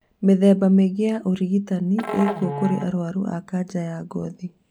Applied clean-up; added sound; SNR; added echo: none; Musical instrument; 11 dB; none.